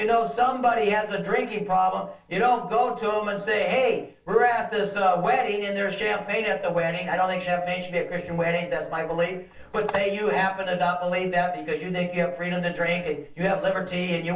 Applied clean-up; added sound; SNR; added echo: none; Telephone; 14 dB; reverberation time 0.4 s.